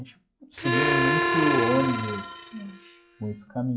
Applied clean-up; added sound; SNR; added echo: classical method log-MMSE.